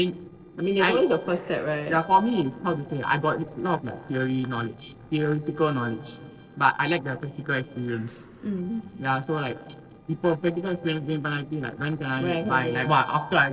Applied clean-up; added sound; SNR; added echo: neural separator model SepFormer DNS4.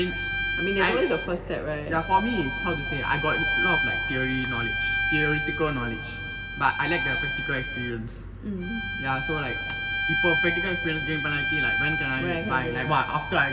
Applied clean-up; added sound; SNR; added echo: none; Bowed string instrument; 1 dB; reverberation time 1.8 s.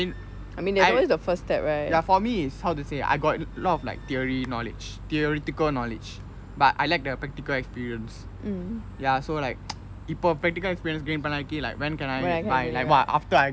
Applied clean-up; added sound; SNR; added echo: none; none; none; none.